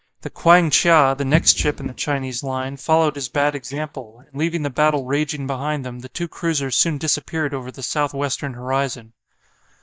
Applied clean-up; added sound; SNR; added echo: neural mask model DeepFilterNet 3.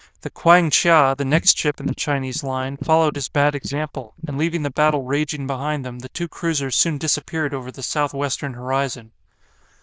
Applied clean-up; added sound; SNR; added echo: neural diffusion model UNIVERSE++.